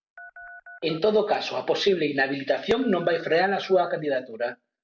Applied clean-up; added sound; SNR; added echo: none; Telephone; 19 dB; none.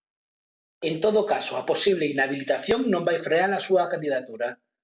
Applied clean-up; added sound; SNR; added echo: none; none; none; none.